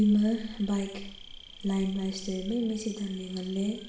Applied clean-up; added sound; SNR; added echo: none; Insect; 16 dB; reverberation time 0.7 s.